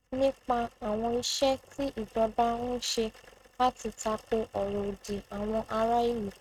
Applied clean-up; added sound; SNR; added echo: neural mask model RNNoise.